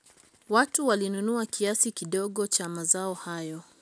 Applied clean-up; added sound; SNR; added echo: none; none; none; none.